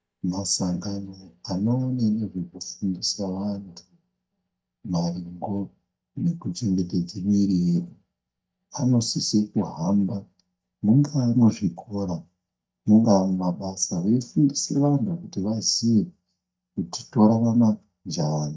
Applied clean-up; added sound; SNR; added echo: neural mask model DeepFilterNet 3.